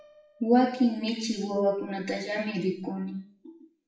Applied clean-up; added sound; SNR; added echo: classical method WPE with log-MMSE.